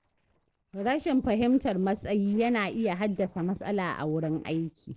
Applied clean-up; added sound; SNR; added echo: neural separator model SepFormer DNS4.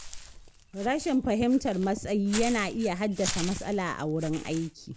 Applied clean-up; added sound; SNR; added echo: none; Walk, footsteps / Bird; 10 dB; none.